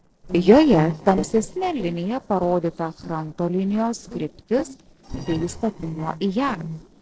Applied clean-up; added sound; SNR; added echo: neural separator model SepFormer DNS4.